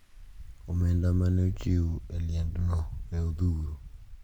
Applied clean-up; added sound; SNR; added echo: none; Wind; 11 dB; none.